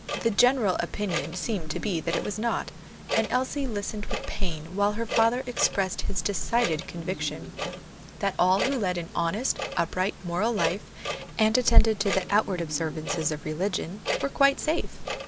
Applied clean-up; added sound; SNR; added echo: none; Clock; 11 dB; none.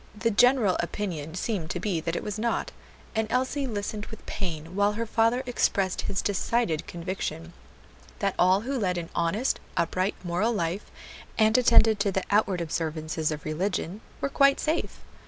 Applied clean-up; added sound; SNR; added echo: none; none; none; none.